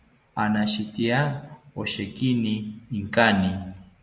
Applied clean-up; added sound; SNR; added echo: none; none; none; none.